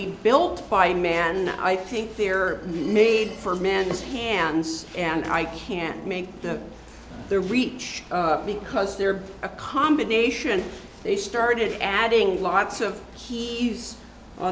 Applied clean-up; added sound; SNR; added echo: none; none; none; none.